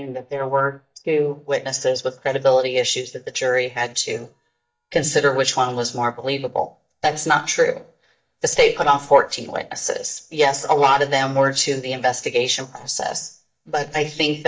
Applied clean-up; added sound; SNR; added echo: neural mask model DeepFilterNet 3.